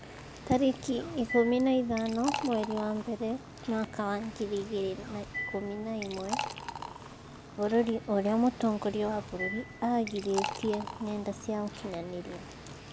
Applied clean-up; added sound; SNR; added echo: none; Liquid; 10 dB; none.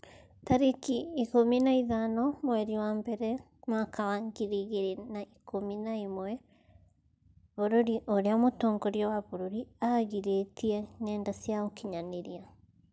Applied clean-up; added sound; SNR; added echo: none; none; none; none.